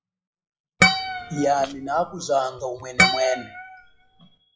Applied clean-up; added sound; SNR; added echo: classical method WPE with log-MMSE.